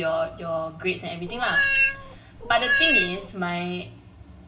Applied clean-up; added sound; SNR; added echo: none; Meow; -4 dB; reverberation time 0.6 s.